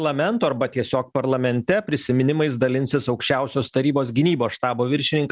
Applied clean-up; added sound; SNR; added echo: none; none; none; none.